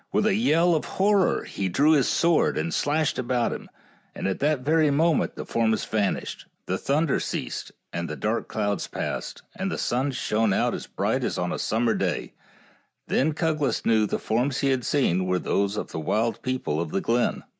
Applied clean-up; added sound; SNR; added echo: none; none; none; none.